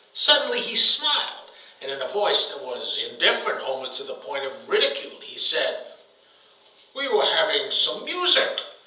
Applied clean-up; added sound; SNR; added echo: none; none; none; reverberation time 0.7 s.